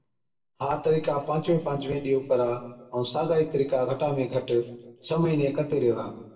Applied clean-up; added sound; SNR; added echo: none; none; none; reverberation time 0.8 s.